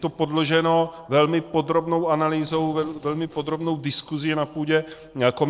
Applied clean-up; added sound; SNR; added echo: neural separator model SepFormer DNS4.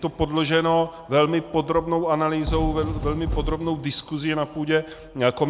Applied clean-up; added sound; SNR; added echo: none; Fireworks; 10 dB; none.